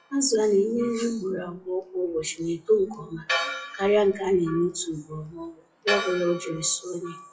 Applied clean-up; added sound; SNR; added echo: classical method WPE with log-MMSE.